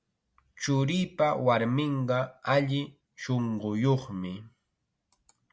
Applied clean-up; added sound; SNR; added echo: none; none; none; none.